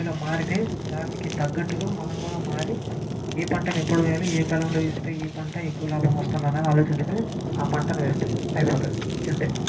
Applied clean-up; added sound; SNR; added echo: none; Fire; 3 dB; reverberation time 0.3 s.